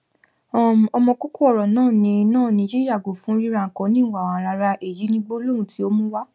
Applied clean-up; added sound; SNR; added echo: none; none; none; none.